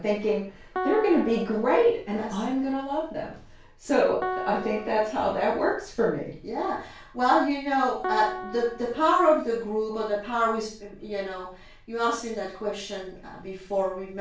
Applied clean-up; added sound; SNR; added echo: none; Piano; 12 dB; reverberation time 0.4 s.